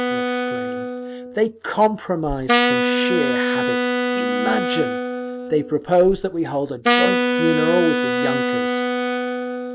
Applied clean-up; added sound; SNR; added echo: none; Wind instrument, woodwind instrument; -2 dB; none.